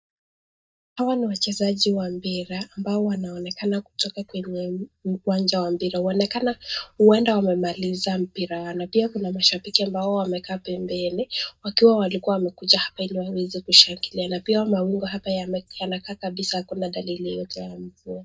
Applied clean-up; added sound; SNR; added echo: neural mask model DeepFilterNet 3.